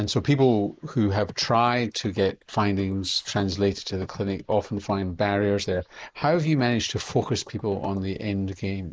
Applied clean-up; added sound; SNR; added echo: neural mask model Resemble Enhance denoiser.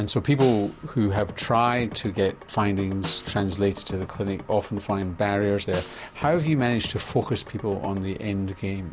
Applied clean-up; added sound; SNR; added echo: none; Snare drum + Drum / Drum kit; 14 dB; none.